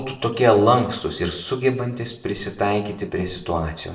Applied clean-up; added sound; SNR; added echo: none; none; none; reverberation time 0.6 s.